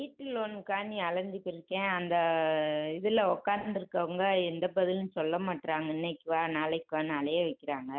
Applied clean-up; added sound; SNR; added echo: none; none; none; none.